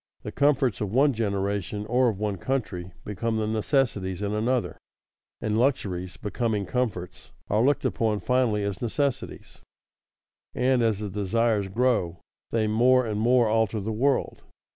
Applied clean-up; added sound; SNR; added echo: none; none; none; none.